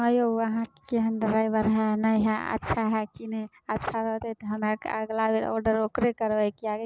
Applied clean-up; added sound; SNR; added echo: none; none; none; none.